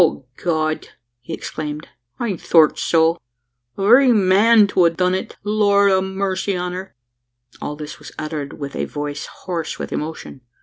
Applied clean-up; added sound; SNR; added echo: none; none; none; none.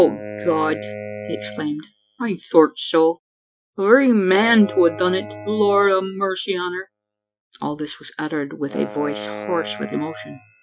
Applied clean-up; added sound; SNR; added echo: classical method Wiener filter.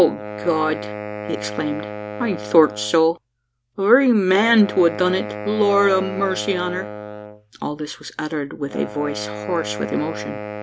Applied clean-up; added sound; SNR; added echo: none; Wind instrument, woodwind instrument; 11 dB; none.